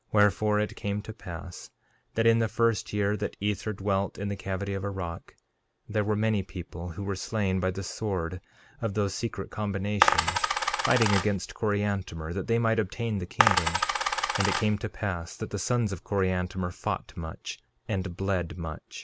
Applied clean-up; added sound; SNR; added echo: none; Coin (dropping); -2 dB; none.